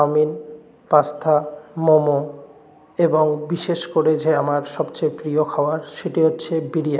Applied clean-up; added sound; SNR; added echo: none; none; none; none.